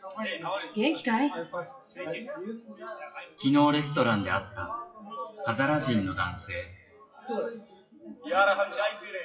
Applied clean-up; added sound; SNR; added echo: classical method WPE with log-MMSE.